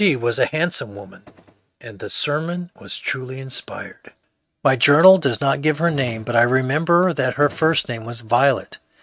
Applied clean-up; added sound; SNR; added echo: neural mask model RNNoise.